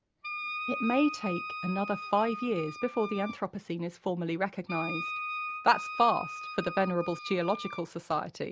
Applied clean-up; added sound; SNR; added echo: none; Wind instrument, woodwind instrument; 8 dB; none.